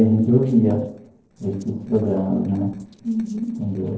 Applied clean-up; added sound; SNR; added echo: neural separator model SepFormer DNS4.